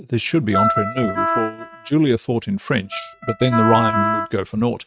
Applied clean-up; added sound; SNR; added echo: neural mask model RNNoise.